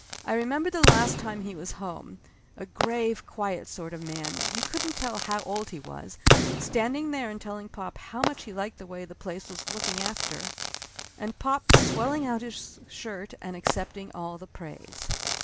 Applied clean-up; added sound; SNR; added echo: none; Crackle / Fireworks; -3 dB; none.